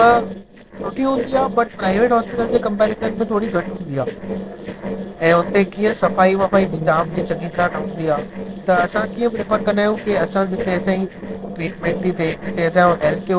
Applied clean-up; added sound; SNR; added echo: neural separator model SepFormer DNS4.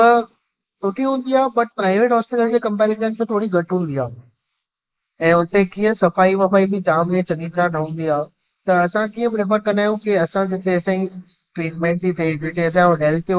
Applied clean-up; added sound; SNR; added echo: neural mask model Resemble Enhance denoiser.